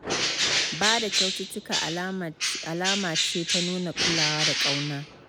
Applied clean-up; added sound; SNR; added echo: none; Bird; -3 dB; none.